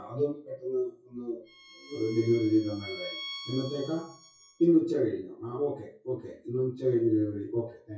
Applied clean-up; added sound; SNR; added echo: classical method WPE with log-MMSE.